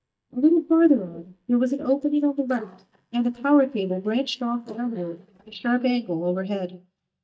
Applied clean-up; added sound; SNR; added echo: neural mask model DeepFilterNet 3.